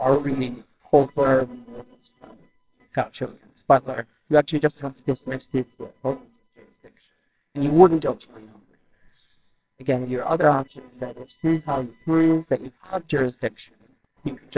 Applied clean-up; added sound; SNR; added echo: neural separator model SepFormer WHAMR!.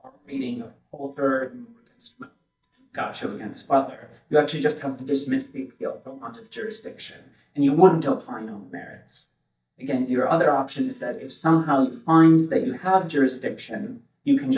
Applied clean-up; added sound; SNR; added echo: neural mask model DeepFilterNet 3.